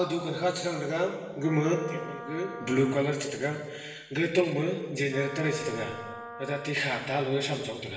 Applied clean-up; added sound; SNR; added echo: none; Wind instrument, woodwind instrument; 14 dB; reverberation time 1.2 s.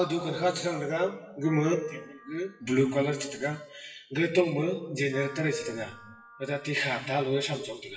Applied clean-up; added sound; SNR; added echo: classical method WPE with log-MMSE.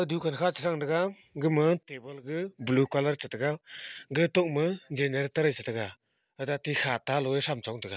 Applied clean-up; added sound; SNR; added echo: none; none; none; none.